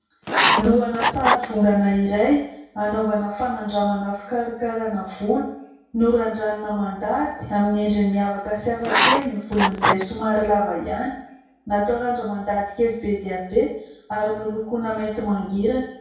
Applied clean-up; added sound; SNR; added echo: none; Writing; -2 dB; reverberation time 0.6 s.